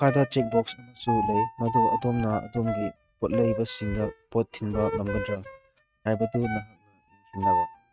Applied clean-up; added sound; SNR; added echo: neural mask model RNNoise.